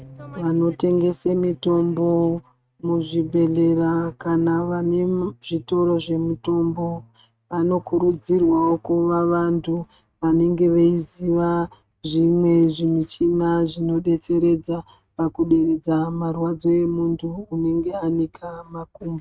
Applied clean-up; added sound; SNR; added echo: neural mask model RNNoise.